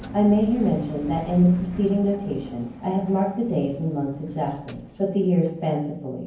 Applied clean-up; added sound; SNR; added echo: none; Engine; 17 dB; reverberation time 0.9 s.